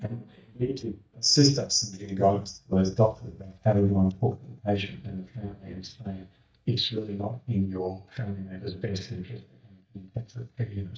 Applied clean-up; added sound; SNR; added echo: neural mask model DeepFilterNet 3.